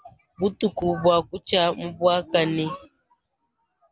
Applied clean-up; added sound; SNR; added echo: none; none; none; none.